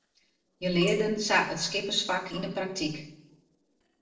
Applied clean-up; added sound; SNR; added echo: neural separator model SepFormer DNS4.